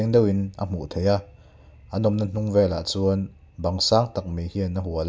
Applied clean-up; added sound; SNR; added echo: none; none; none; none.